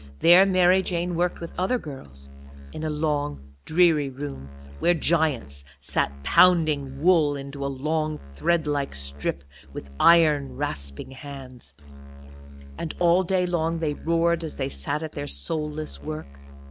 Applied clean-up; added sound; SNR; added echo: none; Musical instrument; 16 dB; none.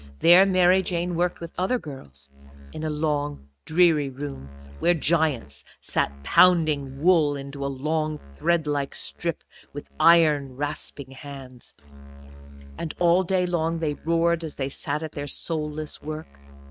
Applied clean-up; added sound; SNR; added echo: neural mask model RNNoise.